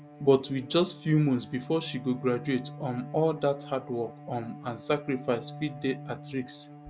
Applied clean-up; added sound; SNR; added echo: none; Bowed string instrument; 15 dB; none.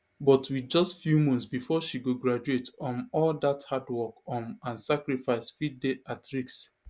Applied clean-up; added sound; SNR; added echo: none; none; none; none.